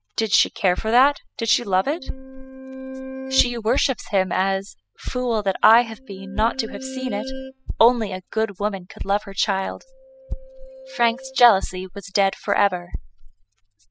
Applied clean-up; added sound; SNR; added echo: classical method spectral subtraction.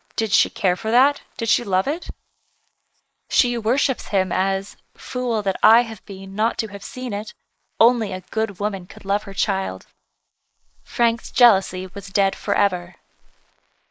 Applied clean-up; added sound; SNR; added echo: neural mask model Resemble Enhance denoiser.